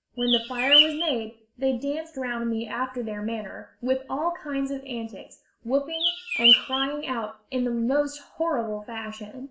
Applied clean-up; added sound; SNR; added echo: none; Bird; -5 dB; reverberation time 0.4 s.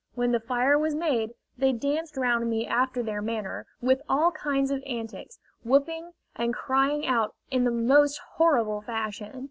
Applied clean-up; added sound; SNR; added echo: none; none; none; none.